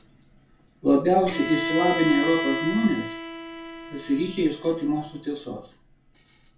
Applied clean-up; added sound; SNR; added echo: none; Bowed string instrument; 7 dB; reverberation time 0.3 s.